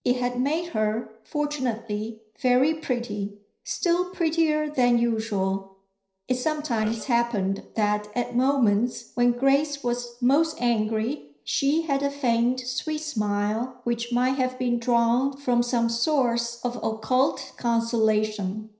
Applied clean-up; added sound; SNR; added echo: neural separator model SepFormer DNS4.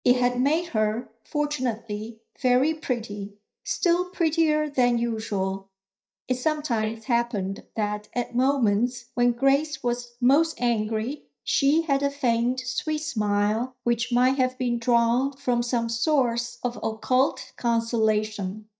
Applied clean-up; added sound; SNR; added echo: neural mask model DeepFilterNet 3.